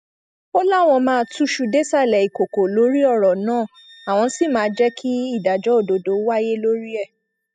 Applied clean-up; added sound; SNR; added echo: classical method spectral subtraction.